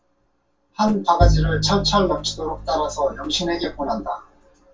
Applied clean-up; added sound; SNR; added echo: none; Bowed string instrument; 1 dB; reverberation time 0.2 s.